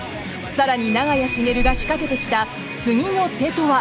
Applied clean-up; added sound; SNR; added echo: none; Slam; 6 dB; none.